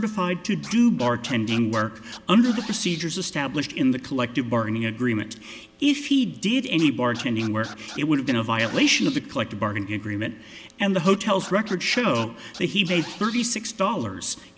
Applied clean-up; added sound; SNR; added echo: none; Scratching (performance technique); 18 dB; none.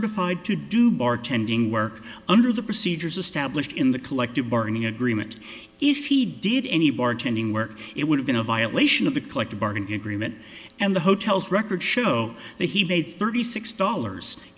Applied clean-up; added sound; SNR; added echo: none; none; none; none.